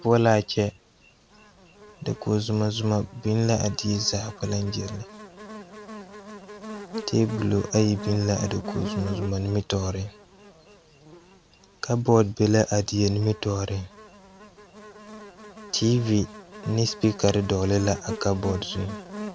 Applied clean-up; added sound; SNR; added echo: none; Buzz; 14 dB; none.